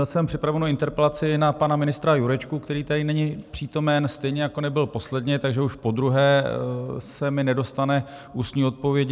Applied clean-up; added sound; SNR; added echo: none; none; none; none.